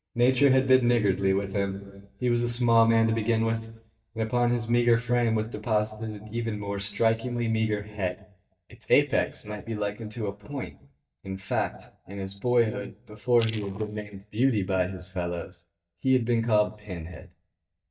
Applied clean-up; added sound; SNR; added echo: neural mask model DeepFilterNet 3.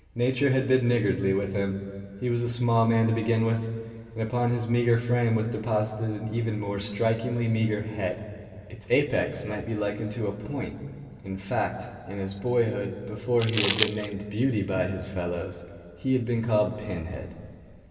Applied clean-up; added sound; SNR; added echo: none; Crumpling, crinkling; 3 dB; reverberation time 2.6 s.